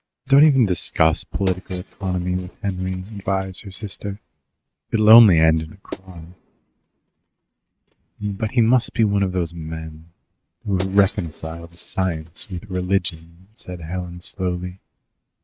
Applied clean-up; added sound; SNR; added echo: neural mask model RNNoise.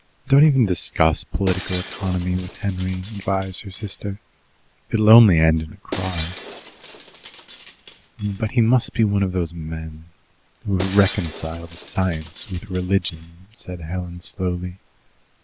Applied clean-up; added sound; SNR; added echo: none; Shatter; 14 dB; none.